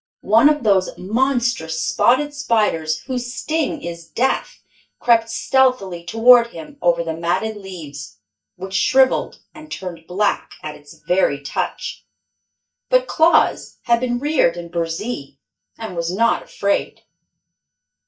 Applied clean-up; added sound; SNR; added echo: neural mask model DeepFilterNet 3.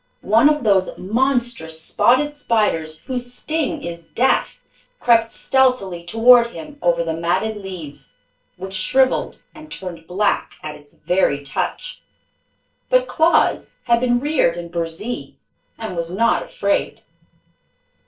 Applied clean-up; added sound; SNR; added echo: neural separator model SepFormer DNS4.